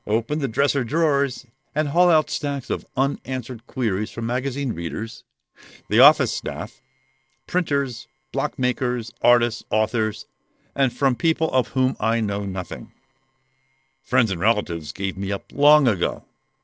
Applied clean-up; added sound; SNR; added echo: neural separator model SepFormer DNS4.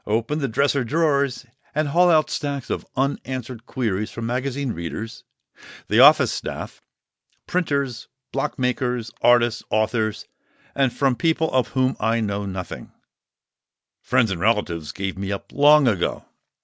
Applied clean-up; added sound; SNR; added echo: none; none; none; none.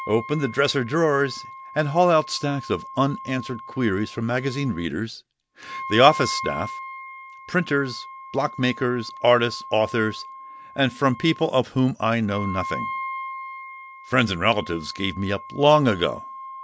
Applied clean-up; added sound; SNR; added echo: none; Wind instrument, woodwind instrument; 13 dB; none.